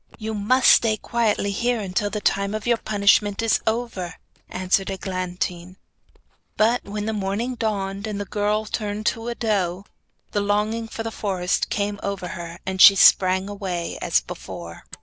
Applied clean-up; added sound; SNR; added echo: neural separator model SepFormer DNS4.